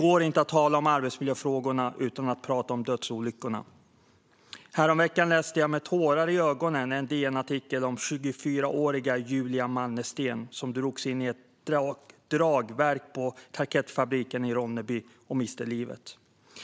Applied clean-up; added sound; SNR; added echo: none; none; none; none.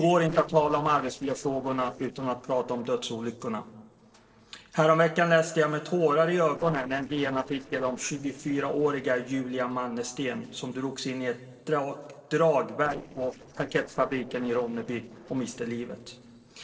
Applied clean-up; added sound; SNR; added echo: neural separator model SepFormer DNS4.